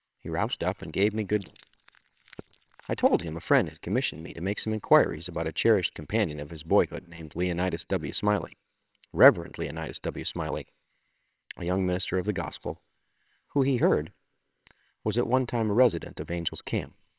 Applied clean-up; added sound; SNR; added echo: neural separator model SepFormer WHAMR!.